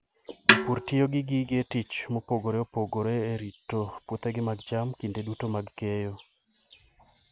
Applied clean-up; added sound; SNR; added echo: none; Snare drum; -2 dB; none.